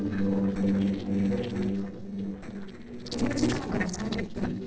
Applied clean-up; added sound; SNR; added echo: neural separator model SepFormer DNS4.